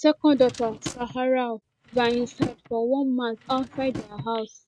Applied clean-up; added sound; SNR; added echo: neural mask model RNNoise.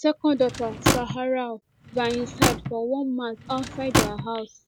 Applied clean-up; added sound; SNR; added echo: none; Drawer open or close / Wood; 2 dB; none.